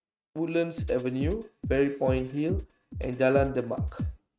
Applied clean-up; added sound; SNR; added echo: neural mask model RNNoise.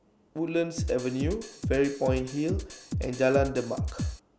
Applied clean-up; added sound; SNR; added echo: none; Drum kit; 4 dB; none.